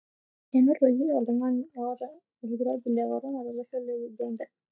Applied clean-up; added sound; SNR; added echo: neural mask model DeepFilterNet 3.